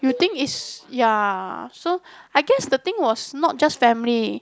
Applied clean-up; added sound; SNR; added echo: none; Cowbell; 18 dB; none.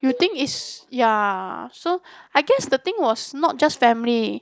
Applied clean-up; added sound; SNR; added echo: neural mask model DeepFilterNet 3.